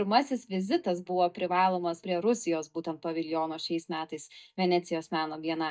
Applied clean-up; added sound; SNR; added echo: neural mask model DeepFilterNet 3.